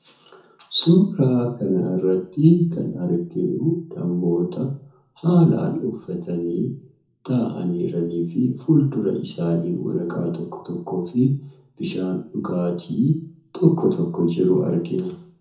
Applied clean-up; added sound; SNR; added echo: none; none; none; reverberation time 0.6 s.